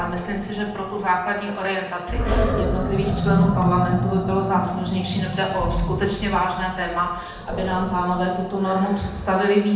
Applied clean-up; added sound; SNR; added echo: none; Animal; 3 dB; reverberation time 0.8 s.